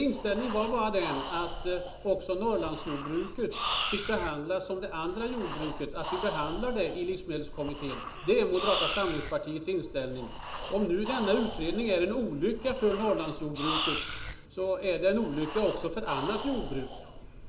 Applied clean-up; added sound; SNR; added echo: none; Breathing; 6 dB; reverberation time 1.2 s.